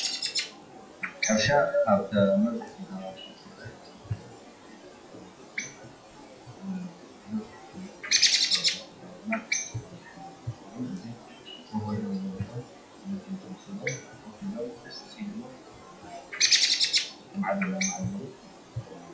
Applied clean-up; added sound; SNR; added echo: classical method WPE with log-MMSE.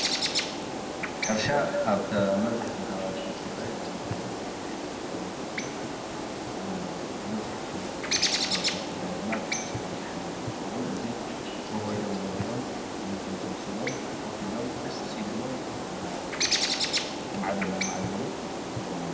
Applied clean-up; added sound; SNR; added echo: none; Bird; -3 dB; reverberation time 2.0 s.